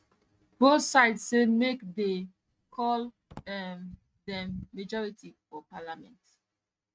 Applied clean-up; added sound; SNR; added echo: neural mask model RNNoise.